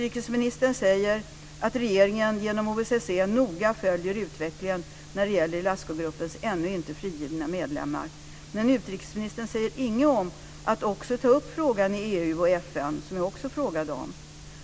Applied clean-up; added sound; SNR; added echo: none; none; none; none.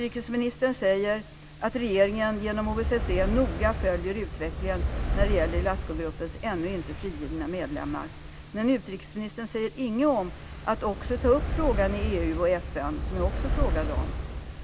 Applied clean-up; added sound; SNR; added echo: none; Fire; 3 dB; none.